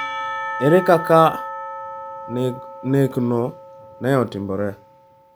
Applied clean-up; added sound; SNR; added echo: none; Church bell / Percussion; 10 dB; none.